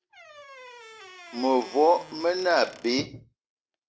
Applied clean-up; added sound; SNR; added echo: none; Squeak / Wood; 18 dB; none.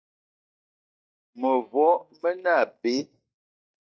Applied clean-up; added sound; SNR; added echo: neural mask model DeepFilterNet 3.